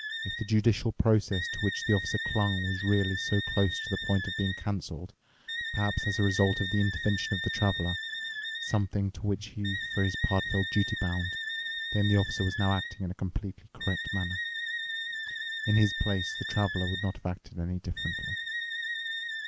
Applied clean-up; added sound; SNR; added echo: none; Wind instrument, woodwind instrument; 6 dB; none.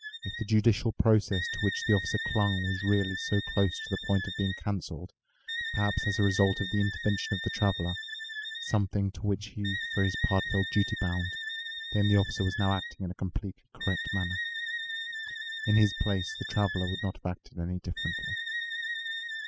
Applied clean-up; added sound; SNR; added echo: classical method spectral subtraction.